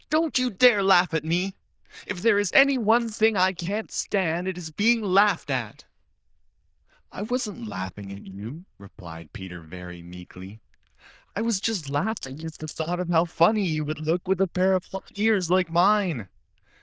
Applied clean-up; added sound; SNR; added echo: neural diffusion model UNIVERSE++.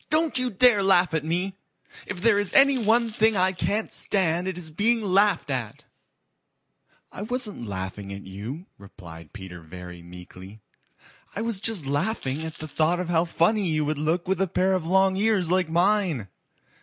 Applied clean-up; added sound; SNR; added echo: none; Coin (dropping); 12 dB; none.